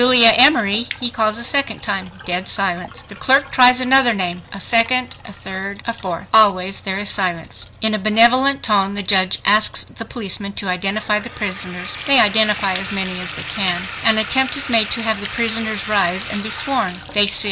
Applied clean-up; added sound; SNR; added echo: none; Bathtub (filling or washing) / Water tap, faucet; 14 dB; none.